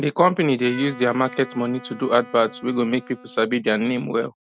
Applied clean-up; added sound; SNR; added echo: none; Wind instrument, woodwind instrument; 19 dB; none.